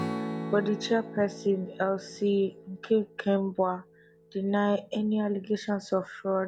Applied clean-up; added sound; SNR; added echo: none; Strum; 12 dB; none.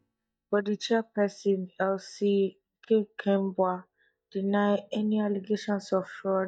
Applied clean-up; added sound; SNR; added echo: neural mask model DeepFilterNet 3.